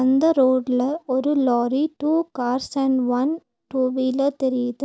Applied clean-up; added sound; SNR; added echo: none; none; none; none.